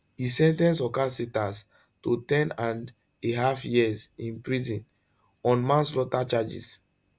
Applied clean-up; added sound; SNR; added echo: none; none; none; none.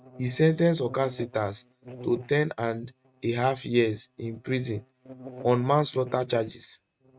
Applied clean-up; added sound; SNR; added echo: neural mask model RNNoise.